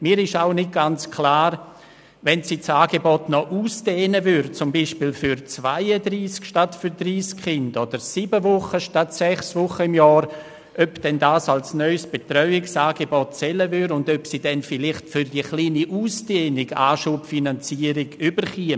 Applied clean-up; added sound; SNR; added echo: none; none; none; none.